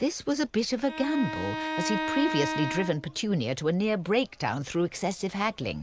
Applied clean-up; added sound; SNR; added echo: none; Bowed string instrument; 6 dB; none.